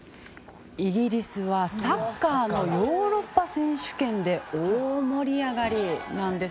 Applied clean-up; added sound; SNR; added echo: none; none; none; none.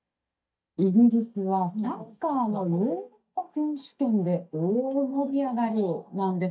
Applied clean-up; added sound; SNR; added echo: neural mask model DeepFilterNet 3.